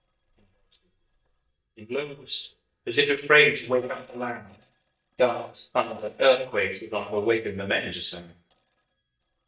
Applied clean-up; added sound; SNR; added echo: neural mask model DeepFilterNet 3.